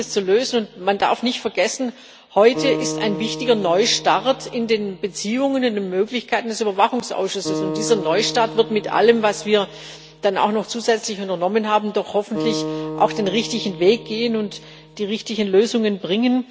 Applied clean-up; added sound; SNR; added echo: none; Acoustic guitar; 12 dB; none.